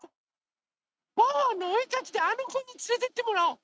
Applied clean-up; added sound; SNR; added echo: neural mask model RNNoise.